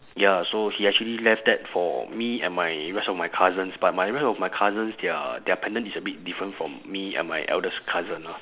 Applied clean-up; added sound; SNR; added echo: none; none; none; none.